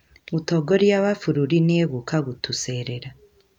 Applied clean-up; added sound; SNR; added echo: none; none; none; none.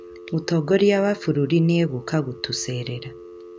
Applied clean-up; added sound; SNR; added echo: none; Telephone; 18 dB; none.